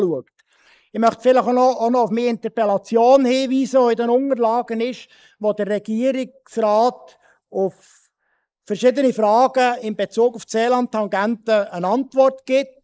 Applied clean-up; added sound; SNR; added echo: neural mask model Resemble Enhance denoiser.